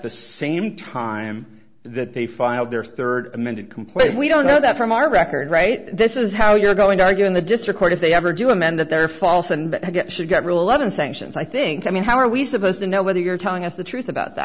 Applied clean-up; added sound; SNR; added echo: none; none; none; none.